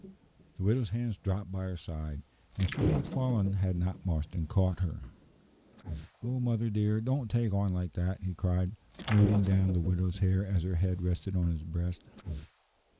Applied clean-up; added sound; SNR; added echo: neural mask model Resemble Enhance denoiser.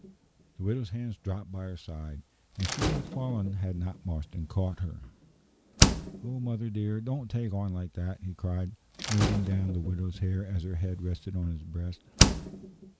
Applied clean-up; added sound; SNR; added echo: none; Slam; 1 dB; none.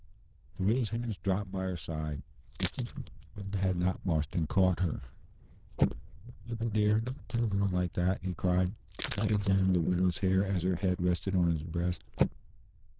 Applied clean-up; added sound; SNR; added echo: neural diffusion model UNIVERSE++.